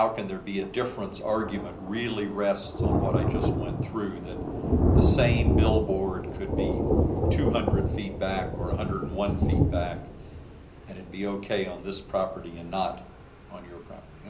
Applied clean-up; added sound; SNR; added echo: none; Thunder; -4 dB; reverberation time 0.5 s.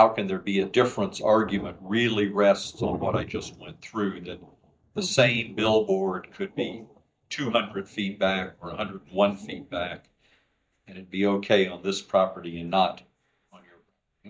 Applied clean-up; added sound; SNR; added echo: neural mask model DeepFilterNet 3.